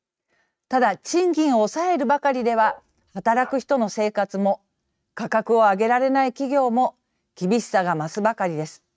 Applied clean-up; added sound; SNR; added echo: neural mask model RNNoise.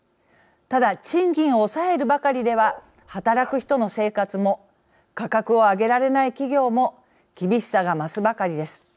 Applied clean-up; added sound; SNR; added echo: none; Bark; 17 dB; none.